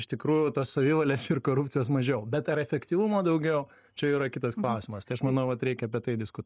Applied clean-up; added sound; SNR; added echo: neural mask model DeepFilterNet 3.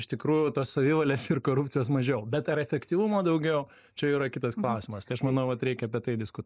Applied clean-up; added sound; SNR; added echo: neural mask model Resemble Enhance denoiser.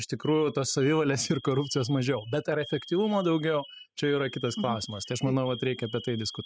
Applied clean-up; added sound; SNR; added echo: classical method spectral subtraction.